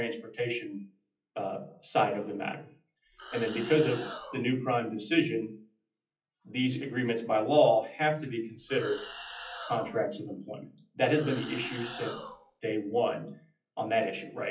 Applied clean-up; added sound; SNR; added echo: classical method WPE with log-MMSE.